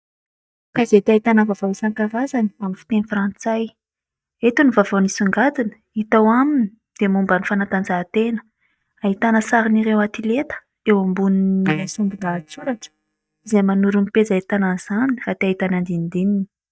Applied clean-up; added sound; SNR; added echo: neural mask model DeepFilterNet 3.